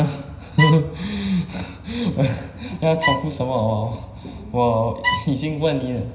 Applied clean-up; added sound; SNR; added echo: none; Bowed string instrument; 5 dB; reverberation time 0.9 s.